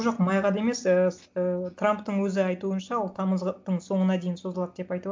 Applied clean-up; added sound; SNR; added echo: none; none; none; none.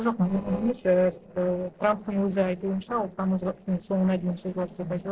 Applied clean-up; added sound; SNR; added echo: neural separator model SepFormer DNS4.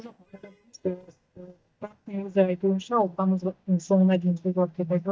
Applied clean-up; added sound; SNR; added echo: neural mask model DeepFilterNet 3.